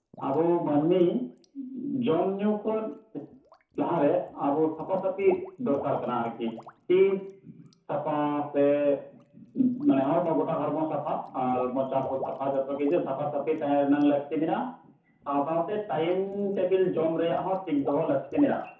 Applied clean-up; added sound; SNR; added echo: none; Water / Liquid; 19 dB; reverberation time 0.9 s.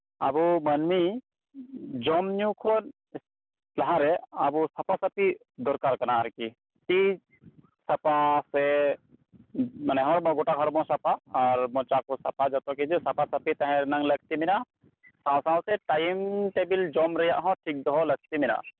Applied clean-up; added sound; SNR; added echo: none; none; none; none.